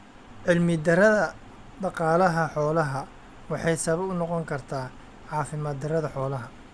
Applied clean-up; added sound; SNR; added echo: none; none; none; none.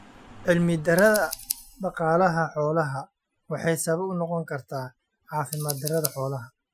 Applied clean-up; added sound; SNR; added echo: classical method Wiener filter.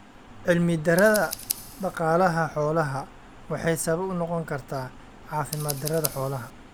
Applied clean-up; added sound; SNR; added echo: none; Scissors; 14 dB; none.